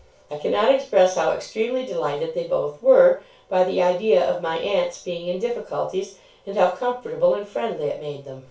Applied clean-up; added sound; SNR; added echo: none; none; none; reverberation time 0.2 s.